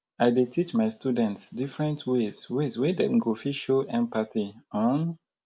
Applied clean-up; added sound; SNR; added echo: none; none; none; none.